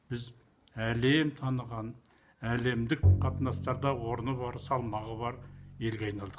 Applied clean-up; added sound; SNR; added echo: none; Bowed string instrument; 0 dB; none.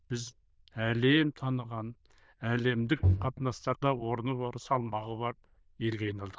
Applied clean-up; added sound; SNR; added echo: neural diffusion model UNIVERSE++.